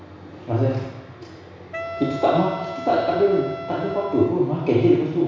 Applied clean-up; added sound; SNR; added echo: none; Wind instrument, woodwind instrument; 11 dB; reverberation time 1.1 s.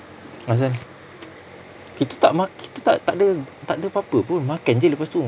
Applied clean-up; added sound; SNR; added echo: none; none; none; none.